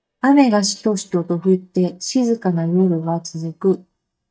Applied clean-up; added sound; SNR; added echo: neural mask model DeepFilterNet 3.